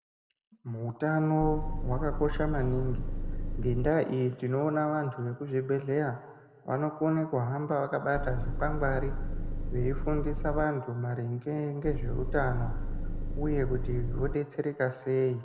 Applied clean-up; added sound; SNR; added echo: none; Engine; 0 dB; reverberation time 1.3 s.